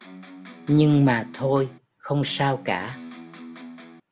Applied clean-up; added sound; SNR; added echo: none; Electric guitar; 17 dB; none.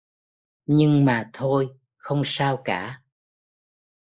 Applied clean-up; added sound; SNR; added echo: neural mask model Resemble Enhance denoiser.